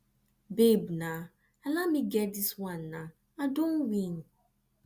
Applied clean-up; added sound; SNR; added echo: none; none; none; none.